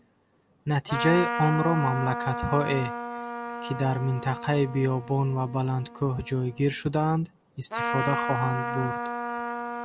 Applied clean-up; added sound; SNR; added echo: none; Trumpet; 6 dB; none.